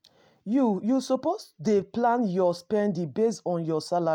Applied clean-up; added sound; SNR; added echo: none; none; none; none.